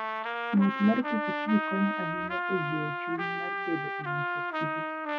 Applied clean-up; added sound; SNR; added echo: none; Trumpet; 1 dB; none.